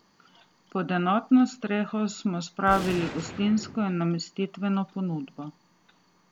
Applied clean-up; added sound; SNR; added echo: none; Gunshot, gunfire; 17 dB; none.